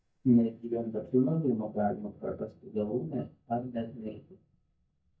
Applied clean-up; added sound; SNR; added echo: neural mask model DeepFilterNet 3.